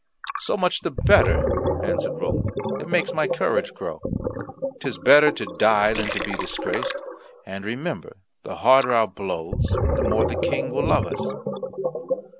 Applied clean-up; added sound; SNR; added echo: none; Gurgling; 2 dB; none.